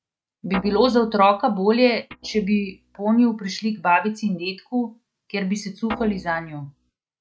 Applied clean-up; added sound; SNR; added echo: neural mask model RNNoise.